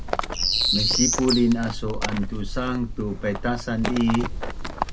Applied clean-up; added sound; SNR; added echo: none; Bird + Livestock, farm animals, working animals; 1 dB; none.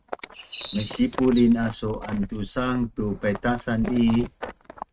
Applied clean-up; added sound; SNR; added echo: neural mask model RNNoise.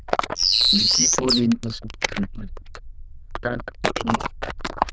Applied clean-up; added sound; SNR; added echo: neural diffusion model UNIVERSE++.